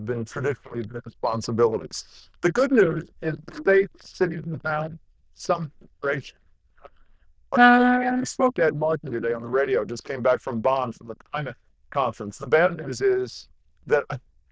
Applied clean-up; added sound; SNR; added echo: neural diffusion model UNIVERSE++.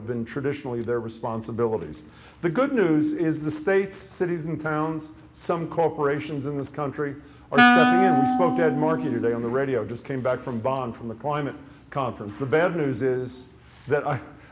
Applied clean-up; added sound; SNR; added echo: none; Wind instrument, woodwind instrument; -4 dB; none.